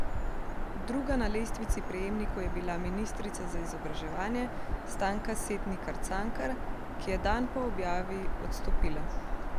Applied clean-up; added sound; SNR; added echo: none; Bird vocalization, bird call, bird song; -4 dB; none.